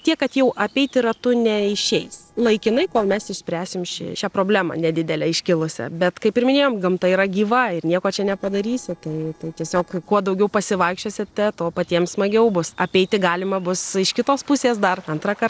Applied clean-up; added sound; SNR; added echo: neural separator model SepFormer DNS4.